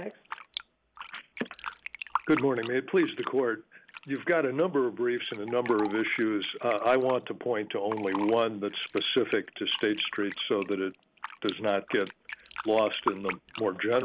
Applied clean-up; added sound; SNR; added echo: none; Fill (with liquid); 12 dB; none.